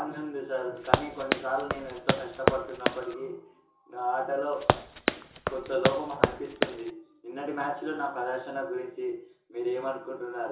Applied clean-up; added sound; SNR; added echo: none; Run; -4 dB; reverberation time 0.7 s.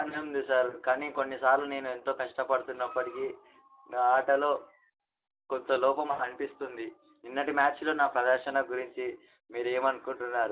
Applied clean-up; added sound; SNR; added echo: none; none; none; none.